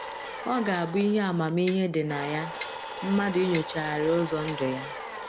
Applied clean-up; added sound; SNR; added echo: none; Clock + Domestic sounds, home sounds; 9 dB; none.